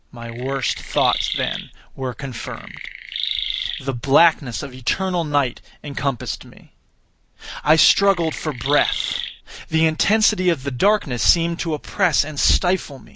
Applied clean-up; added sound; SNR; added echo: none; Chirp, tweet; 7 dB; none.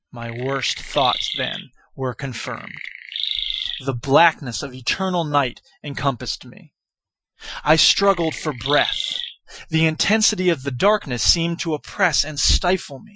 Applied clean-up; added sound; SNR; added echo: classical method Wiener filter.